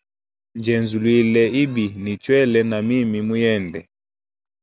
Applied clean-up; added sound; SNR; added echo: none; none; none; none.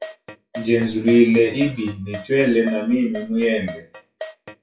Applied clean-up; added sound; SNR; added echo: classical method WPE with log-MMSE.